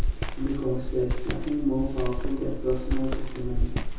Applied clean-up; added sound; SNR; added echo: none; Walk, footsteps; -3 dB; reverberation time 0.6 s.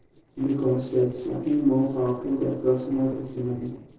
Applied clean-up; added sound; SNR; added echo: neural separator model SepFormer DNS4.